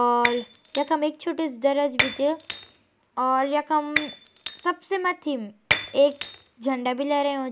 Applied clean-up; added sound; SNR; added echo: none; Shatter; 6 dB; none.